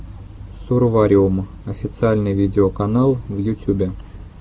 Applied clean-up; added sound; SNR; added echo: none; none; none; none.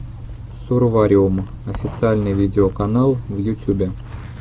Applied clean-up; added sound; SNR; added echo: none; Zipper (clothing); 15 dB; none.